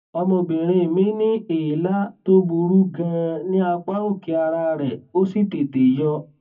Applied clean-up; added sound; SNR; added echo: none; none; none; reverberation time 0.3 s.